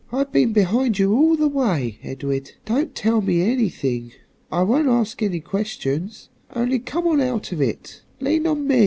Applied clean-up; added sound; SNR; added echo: none; none; none; none.